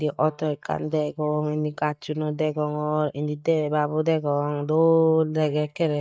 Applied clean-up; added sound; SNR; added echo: neural mask model DeepFilterNet 3.